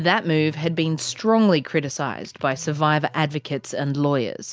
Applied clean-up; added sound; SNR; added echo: none; none; none; none.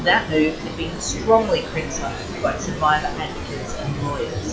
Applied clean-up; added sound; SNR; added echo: classical method log-MMSE.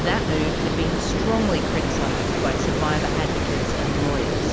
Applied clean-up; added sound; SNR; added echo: none; Water; -5 dB; none.